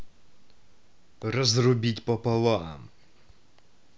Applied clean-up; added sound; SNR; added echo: none; none; none; none.